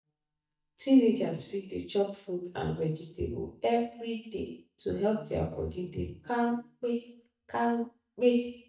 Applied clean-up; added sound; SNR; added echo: neural mask model DeepFilterNet 3.